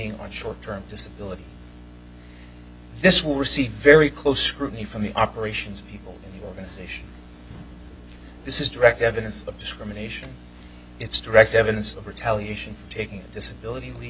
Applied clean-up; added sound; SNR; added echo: none; none; none; none.